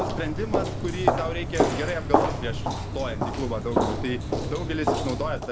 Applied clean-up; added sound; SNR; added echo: none; Walk, footsteps; -5 dB; none.